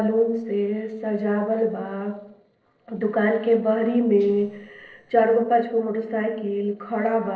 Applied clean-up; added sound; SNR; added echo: neural separator model SepFormer DNS4.